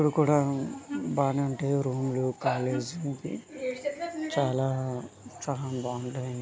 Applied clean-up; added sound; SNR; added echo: none; Wind instrument, woodwind instrument; 11 dB; none.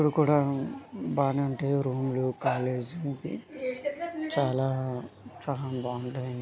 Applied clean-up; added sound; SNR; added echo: none; none; none; none.